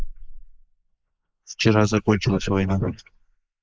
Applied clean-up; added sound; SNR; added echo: neural mask model Resemble Enhance denoiser.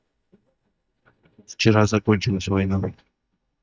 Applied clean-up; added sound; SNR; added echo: neural mask model DeepFilterNet 3.